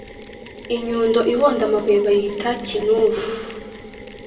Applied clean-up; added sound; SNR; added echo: none; Mechanisms; 17 dB; reverberation time 1.9 s.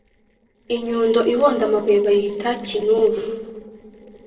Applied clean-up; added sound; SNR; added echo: neural separator model SepFormer DNS4.